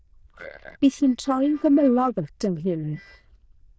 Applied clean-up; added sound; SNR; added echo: neural diffusion model UNIVERSE++.